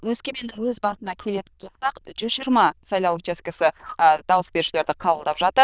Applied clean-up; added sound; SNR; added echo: neural diffusion model UNIVERSE++.